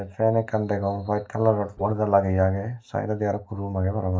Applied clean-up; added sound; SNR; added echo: neural mask model DeepFilterNet 3.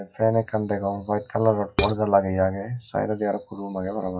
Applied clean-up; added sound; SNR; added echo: classical method WPE with log-MMSE.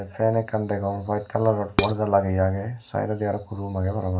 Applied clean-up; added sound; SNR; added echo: none; Dishes, pots, and pans; 4 dB; reverberation time 0.3 s.